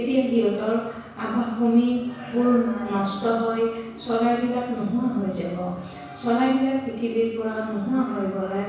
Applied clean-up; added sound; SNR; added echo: none; none; none; reverberation time 1.1 s.